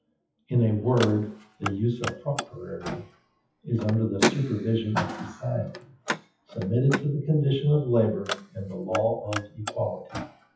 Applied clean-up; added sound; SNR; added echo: classical method WPE with log-MMSE.